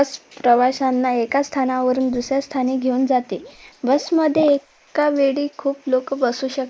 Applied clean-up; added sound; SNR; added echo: neural mask model Resemble Enhance denoiser.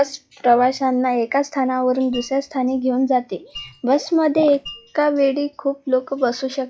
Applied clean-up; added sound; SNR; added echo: classical method log-MMSE.